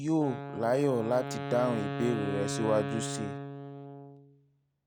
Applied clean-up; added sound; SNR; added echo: none; Wind instrument, woodwind instrument; 6 dB; none.